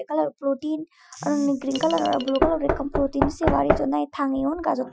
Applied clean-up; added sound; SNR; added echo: classical method Wiener filter.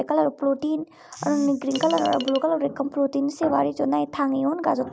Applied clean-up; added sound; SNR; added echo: none; none; none; none.